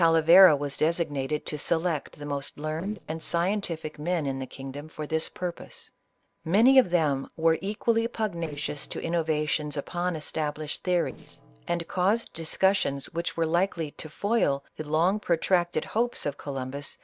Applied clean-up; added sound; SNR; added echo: neural separator model SepFormer DNS4.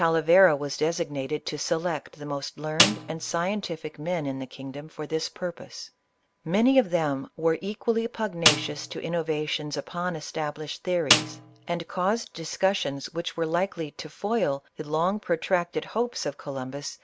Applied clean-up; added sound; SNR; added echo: none; Snare drum; 1 dB; none.